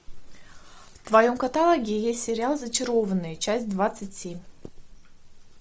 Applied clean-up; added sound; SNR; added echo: none; none; none; none.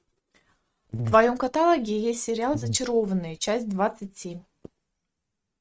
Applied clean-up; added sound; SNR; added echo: neural mask model RNNoise.